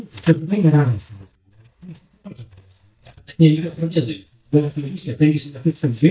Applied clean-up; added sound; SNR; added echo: neural mask model DeepFilterNet 3.